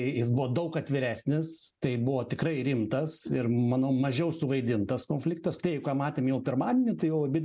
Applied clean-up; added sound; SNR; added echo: none; none; none; none.